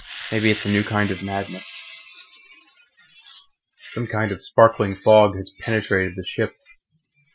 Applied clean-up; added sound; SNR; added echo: classical method Wiener filter.